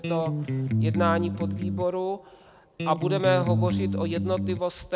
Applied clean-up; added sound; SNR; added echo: none; Electric guitar; -1 dB; none.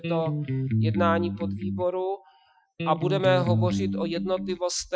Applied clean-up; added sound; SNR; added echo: classical method Wiener filter.